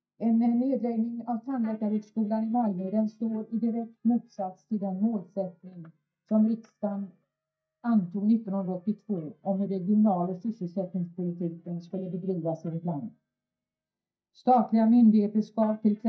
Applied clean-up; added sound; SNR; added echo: neural mask model DeepFilterNet 3.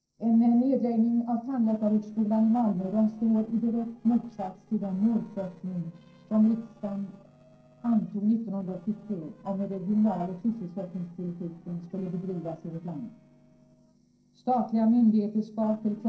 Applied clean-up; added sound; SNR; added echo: neural separator model SepFormer DNS4.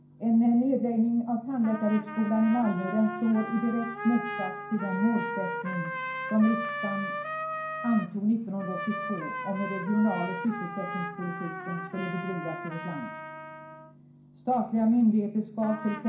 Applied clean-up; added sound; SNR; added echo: none; Trumpet; 9 dB; reverberation time 0.5 s.